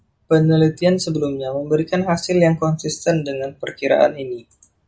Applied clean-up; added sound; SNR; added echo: none; none; none; none.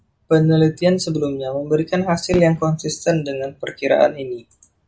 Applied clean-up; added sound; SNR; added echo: none; Fireworks; 17 dB; none.